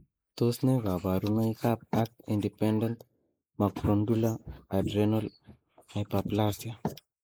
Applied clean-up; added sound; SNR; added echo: neural mask model Resemble Enhance denoiser.